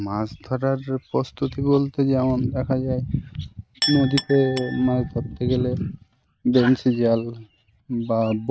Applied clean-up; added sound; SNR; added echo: neural mask model RNNoise.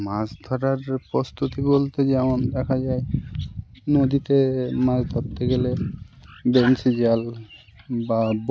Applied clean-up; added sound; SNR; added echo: none; none; none; none.